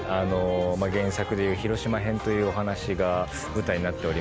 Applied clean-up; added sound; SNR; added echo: none; none; none; none.